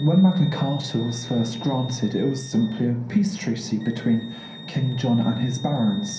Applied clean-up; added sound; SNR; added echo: none; Wind instrument, woodwind instrument; 19 dB; reverberation time 0.6 s.